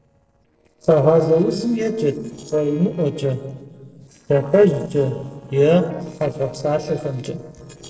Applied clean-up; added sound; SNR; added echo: neural separator model SepFormer DNS4.